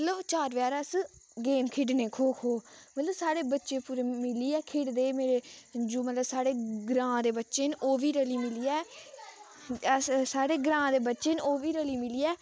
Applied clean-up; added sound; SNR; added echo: none; none; none; none.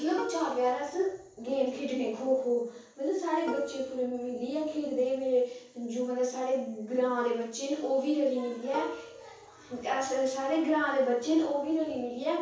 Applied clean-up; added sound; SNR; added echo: none; Plucked string instrument; 14 dB; reverberation time 0.6 s.